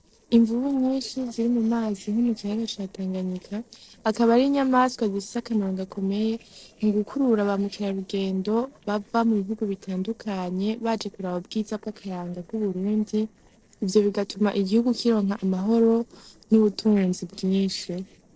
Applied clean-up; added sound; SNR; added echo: neural separator model SepFormer DNS4.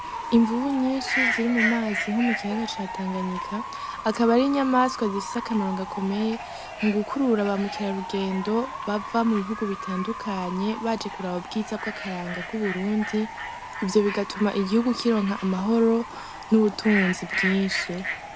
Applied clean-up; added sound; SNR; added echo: none; Bird / Fowl; 8 dB; none.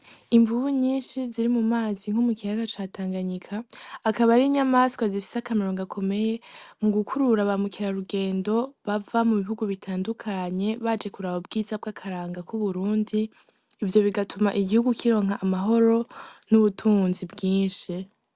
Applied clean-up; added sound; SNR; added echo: none; none; none; none.